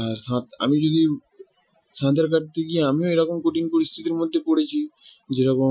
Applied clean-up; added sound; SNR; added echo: classical method Wiener filter.